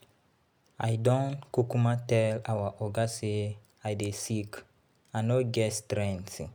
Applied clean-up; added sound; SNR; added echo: none; none; none; none.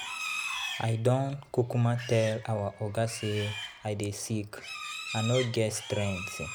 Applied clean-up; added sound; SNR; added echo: none; Livestock, farm animals, working animals; 9 dB; none.